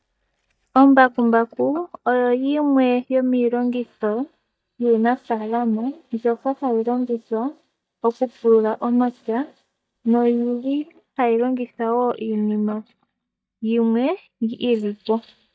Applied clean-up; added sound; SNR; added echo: neural mask model DeepFilterNet 3.